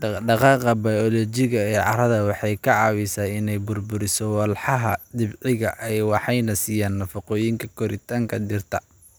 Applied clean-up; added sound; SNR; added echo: none; none; none; none.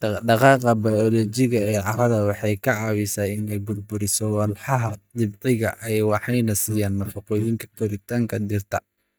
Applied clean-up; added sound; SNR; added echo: neural mask model DeepFilterNet 3.